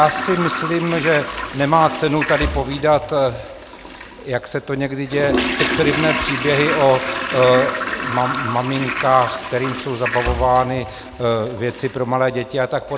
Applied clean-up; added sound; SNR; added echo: none; Toilet flush; 6 dB; none.